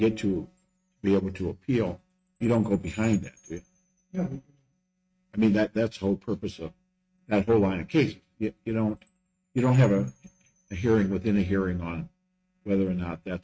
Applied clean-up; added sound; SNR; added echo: neural mask model RNNoise.